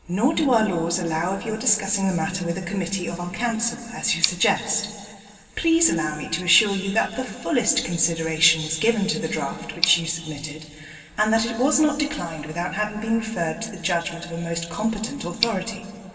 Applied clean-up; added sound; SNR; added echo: none; Tick; 15 dB; reverberation time 2.6 s.